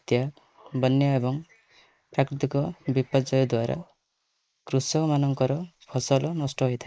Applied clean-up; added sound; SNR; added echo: neural mask model Resemble Enhance denoiser.